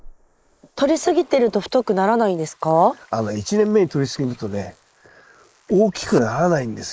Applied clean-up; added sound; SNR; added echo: neural mask model Resemble Enhance denoiser.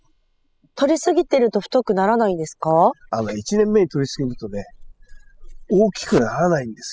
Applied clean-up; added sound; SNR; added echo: classical method spectral subtraction.